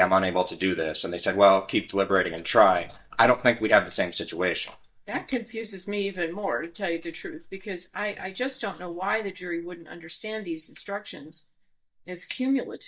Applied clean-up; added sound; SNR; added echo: neural mask model DeepFilterNet 3.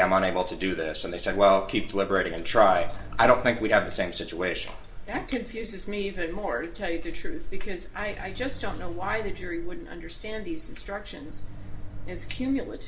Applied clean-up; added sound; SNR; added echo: none; Microwave oven; 17 dB; reverberation time 0.5 s.